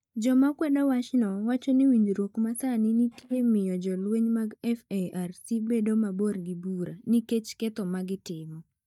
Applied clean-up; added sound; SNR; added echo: neural mask model DeepFilterNet 3.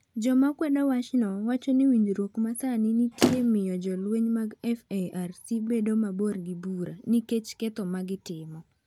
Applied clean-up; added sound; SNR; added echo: none; Motor vehicle (road); 3 dB; none.